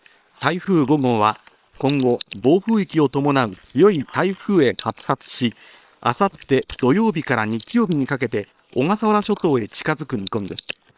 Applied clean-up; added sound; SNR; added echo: neural separator model SepFormer WHAM!.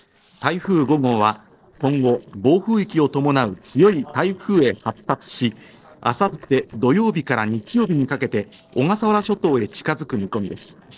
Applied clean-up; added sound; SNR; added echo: neural separator model SepFormer DNS4.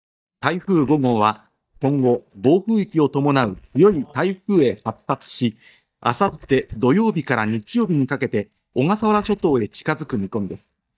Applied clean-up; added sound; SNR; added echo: neural mask model DeepFilterNet 3.